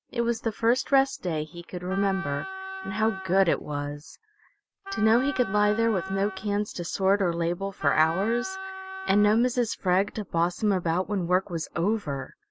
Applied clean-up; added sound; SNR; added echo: none; Wind instrument, woodwind instrument; 11 dB; none.